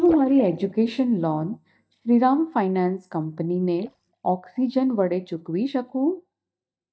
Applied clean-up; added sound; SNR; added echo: neural mask model DeepFilterNet 3.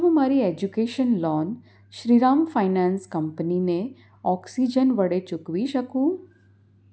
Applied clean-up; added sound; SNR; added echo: none; none; none; none.